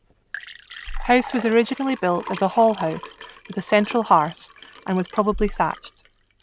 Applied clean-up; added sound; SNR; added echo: none; Liquid; 13 dB; none.